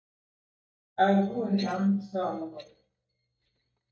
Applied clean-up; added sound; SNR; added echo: neural mask model DeepFilterNet 3.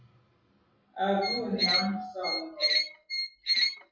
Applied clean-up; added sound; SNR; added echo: classical method WPE with log-MMSE.